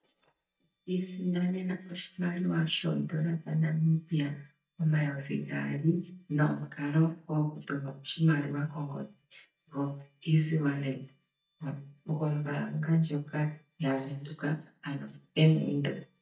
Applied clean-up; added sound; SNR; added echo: neural mask model DeepFilterNet 3.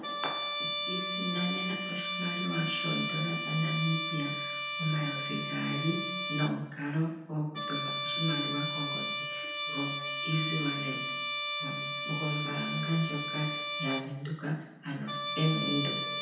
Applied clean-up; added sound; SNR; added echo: none; Trumpet; -1 dB; reverberation time 0.8 s.